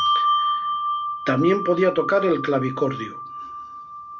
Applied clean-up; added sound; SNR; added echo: none; Bell; 2 dB; none.